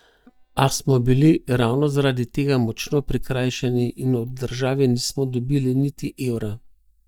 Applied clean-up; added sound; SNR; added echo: neural mask model DeepFilterNet 3.